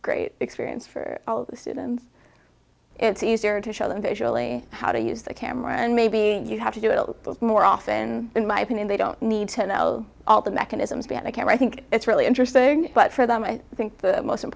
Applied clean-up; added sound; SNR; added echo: none; none; none; none.